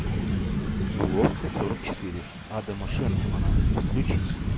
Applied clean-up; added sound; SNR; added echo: none; Thunder / Rain; -4 dB; none.